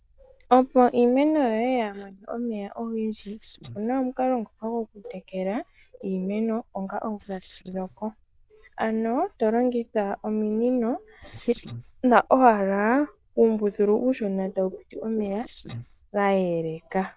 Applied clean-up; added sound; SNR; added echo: neural diffusion model UNIVERSE++.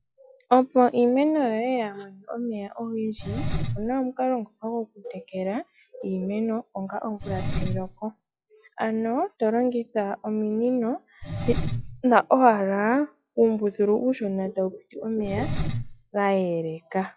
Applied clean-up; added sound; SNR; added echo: classical method log-MMSE.